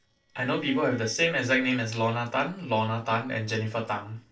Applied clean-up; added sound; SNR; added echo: neural separator model SepFormer DNS4.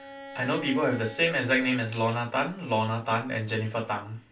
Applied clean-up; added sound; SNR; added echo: none; Bowed string instrument; 19 dB; reverberation time 0.2 s.